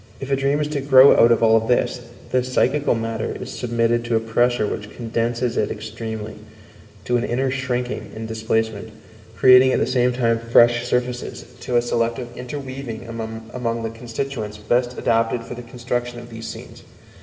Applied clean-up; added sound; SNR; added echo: none; none; none; reverberation time 2.7 s.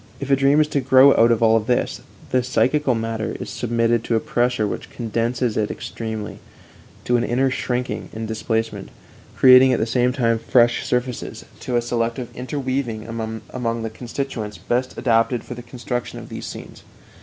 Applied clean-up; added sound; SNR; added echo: none; none; none; none.